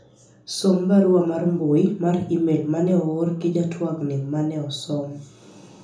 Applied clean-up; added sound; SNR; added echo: none; none; none; reverberation time 0.8 s.